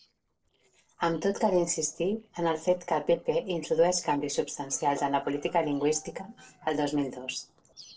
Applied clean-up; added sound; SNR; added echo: neural separator model SepFormer DNS4.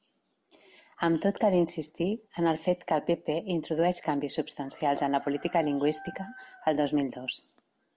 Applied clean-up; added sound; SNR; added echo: none; none; none; none.